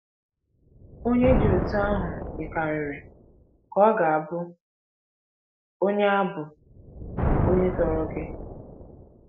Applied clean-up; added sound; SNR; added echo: none; Thunder; 4 dB; none.